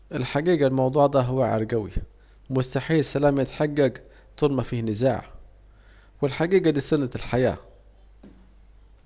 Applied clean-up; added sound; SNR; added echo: none; none; none; none.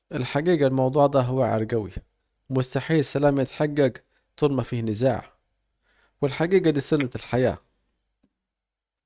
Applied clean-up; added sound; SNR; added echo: neural mask model RNNoise.